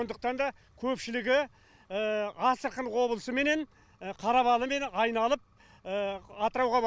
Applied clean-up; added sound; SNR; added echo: none; none; none; none.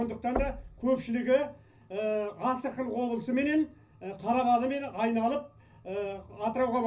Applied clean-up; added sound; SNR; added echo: none; Knock; 11 dB; reverberation time 0.4 s.